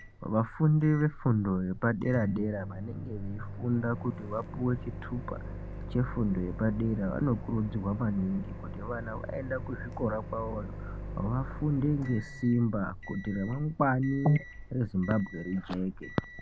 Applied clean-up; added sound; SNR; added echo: none; Microwave oven; 10 dB; none.